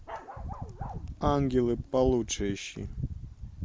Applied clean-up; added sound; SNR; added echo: none; none; none; none.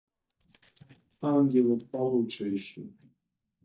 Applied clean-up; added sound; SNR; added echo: neural mask model DeepFilterNet 3.